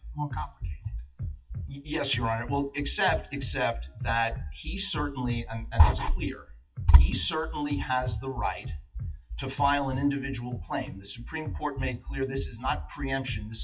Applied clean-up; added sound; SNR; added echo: classical method WPE with log-MMSE.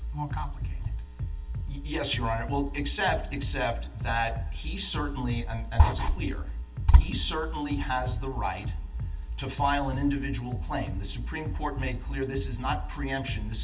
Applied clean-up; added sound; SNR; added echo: none; Bass drum; 5 dB; reverberation time 0.2 s.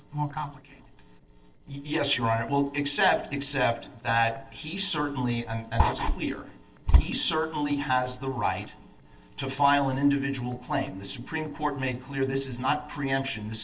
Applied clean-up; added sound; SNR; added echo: neural separator model SepFormer DNS4.